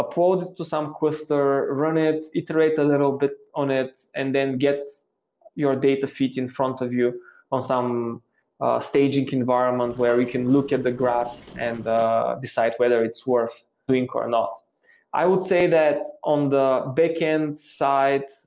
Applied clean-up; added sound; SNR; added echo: neural separator model SepFormer DNS4.